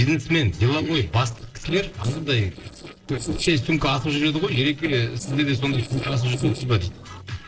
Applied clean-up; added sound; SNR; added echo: neural separator model SepFormer DNS4.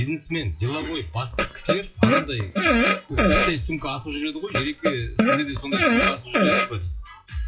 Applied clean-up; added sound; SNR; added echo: classical method WPE with log-MMSE.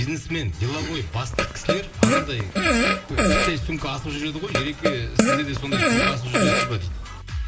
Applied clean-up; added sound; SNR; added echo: none; Fart; -4 dB; reverberation time 0.7 s.